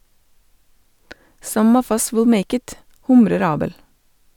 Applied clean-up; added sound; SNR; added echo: none; none; none; none.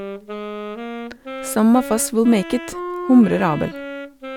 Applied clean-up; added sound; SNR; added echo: none; Wind instrument, woodwind instrument; 11 dB; none.